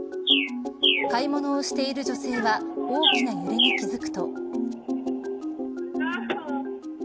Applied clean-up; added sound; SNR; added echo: none; Bird; 1 dB; none.